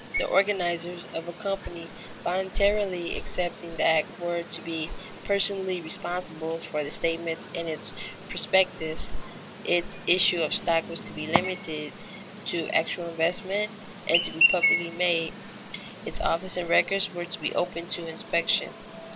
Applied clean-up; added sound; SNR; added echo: none; Chirp, tweet; 6 dB; none.